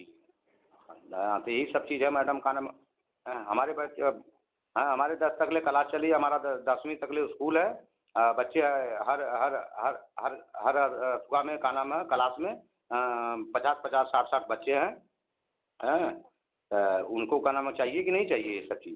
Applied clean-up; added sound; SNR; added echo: none; none; none; none.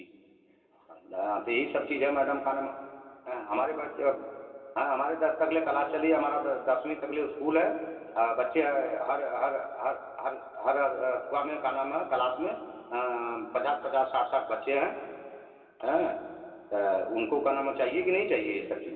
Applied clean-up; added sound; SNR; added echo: none; none; none; reverberation time 2.6 s.